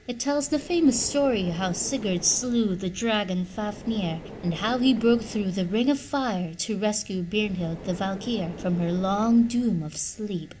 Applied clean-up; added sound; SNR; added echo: none; Car; 16 dB; none.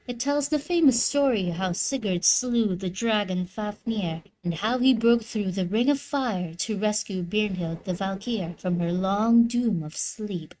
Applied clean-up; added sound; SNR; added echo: neural mask model RNNoise.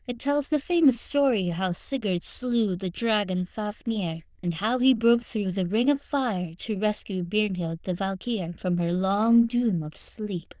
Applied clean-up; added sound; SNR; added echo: neural diffusion model UNIVERSE++.